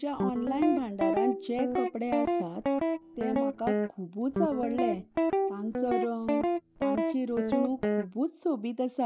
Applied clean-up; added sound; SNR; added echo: none; Guitar; -2 dB; none.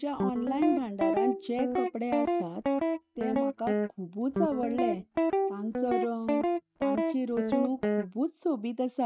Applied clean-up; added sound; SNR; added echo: neural mask model RNNoise.